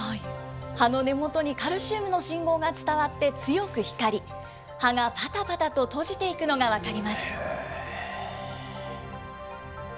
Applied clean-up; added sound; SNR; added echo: none; Bass guitar; 19 dB; none.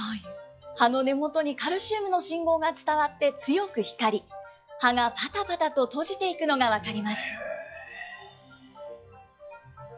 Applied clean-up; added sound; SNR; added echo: classical method log-MMSE.